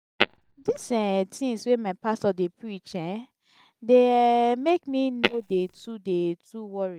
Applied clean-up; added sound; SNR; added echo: neural mask model DeepFilterNet 3.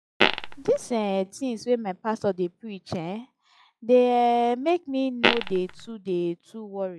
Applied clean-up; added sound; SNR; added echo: classical method log-MMSE.